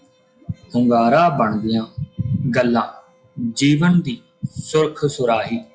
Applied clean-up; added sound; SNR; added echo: classical method log-MMSE.